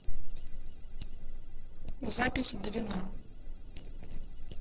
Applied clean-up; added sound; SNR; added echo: neural separator model SepFormer DNS4.